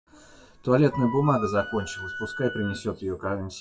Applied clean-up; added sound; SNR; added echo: classical method WPE with log-MMSE.